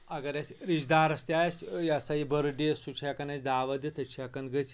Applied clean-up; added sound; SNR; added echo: none; none; none; none.